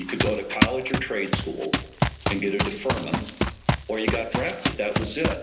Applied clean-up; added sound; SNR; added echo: none; Run; -2 dB; reverberation time 0.8 s.